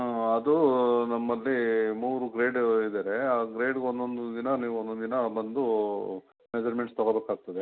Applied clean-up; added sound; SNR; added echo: none; none; none; none.